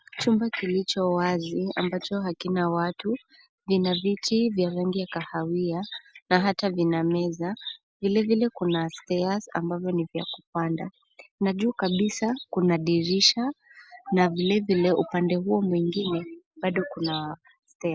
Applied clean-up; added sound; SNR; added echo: none; none; none; none.